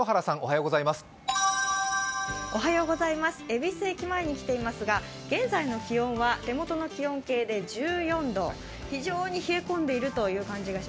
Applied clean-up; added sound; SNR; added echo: none; none; none; none.